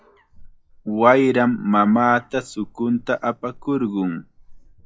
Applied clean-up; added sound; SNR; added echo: classical method log-MMSE.